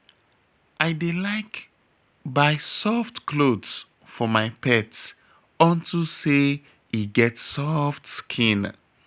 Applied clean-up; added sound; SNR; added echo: none; none; none; none.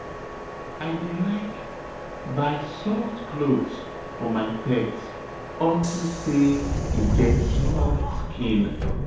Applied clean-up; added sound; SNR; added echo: none; Subway, metro, underground; 1 dB; reverberation time 1.9 s.